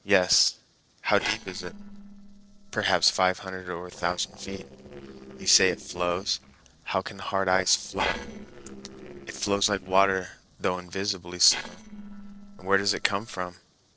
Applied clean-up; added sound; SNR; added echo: neural separator model SepFormer DNS4.